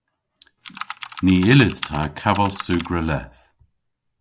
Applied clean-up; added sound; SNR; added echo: none; Computer keyboard; 14 dB; none.